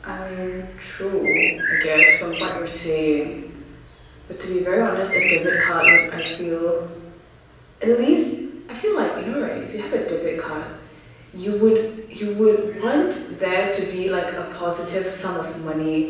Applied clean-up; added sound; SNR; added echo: none; Bird; -4 dB; reverberation time 0.9 s.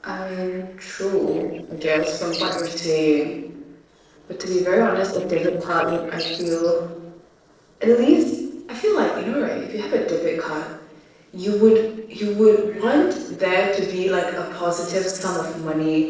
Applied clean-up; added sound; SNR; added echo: neural separator model SepFormer DNS4.